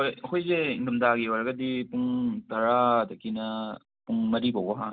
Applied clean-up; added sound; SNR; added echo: none; none; none; none.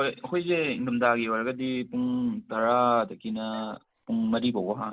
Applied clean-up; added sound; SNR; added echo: none; Bark; 20 dB; none.